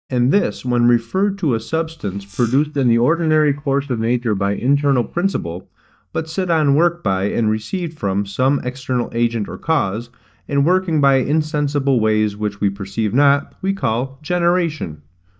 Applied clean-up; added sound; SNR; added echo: neural mask model DeepFilterNet 3.